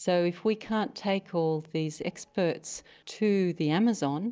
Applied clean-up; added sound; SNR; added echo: none; none; none; none.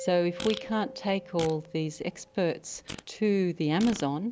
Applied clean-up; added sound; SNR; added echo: none; Mallet percussion + Fart; 14 dB; none.